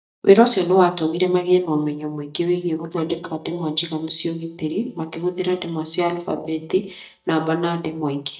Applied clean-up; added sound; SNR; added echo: neural mask model DeepFilterNet 3.